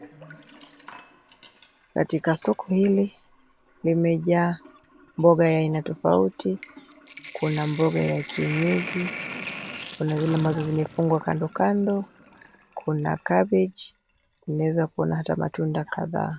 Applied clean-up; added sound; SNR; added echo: none; Sink (filling or washing); 15 dB; none.